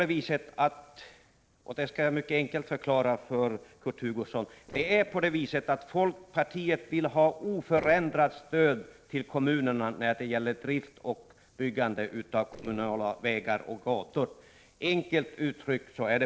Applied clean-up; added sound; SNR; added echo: neural separator model SepFormer DNS4.